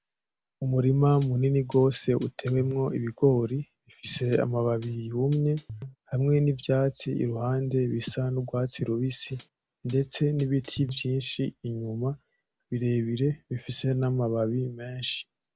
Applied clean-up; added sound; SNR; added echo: none; Hi-hat; 20 dB; none.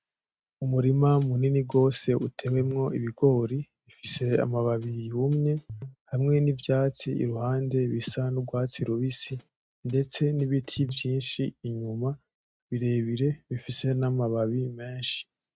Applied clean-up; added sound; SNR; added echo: neural mask model RNNoise.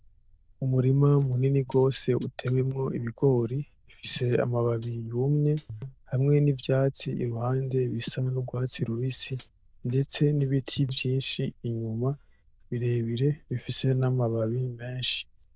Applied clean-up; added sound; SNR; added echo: neural diffusion model UNIVERSE++.